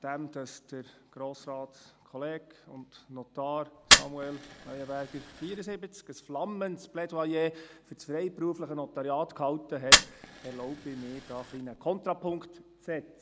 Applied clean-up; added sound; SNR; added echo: none; Fire; -3 dB; none.